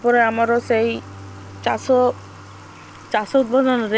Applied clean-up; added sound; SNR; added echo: none; Bowed string instrument + Water tap, faucet / Water; 18 dB; none.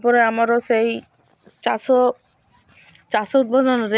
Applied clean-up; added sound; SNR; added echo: none; none; none; none.